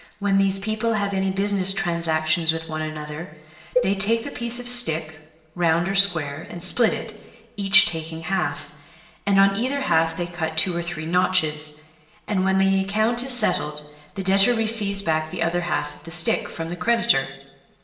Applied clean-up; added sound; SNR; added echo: none; Cowbell; 8 dB; reverberation time 1.1 s.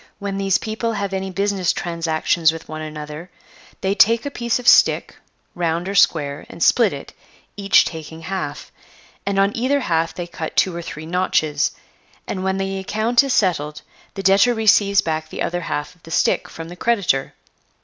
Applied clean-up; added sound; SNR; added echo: none; none; none; none.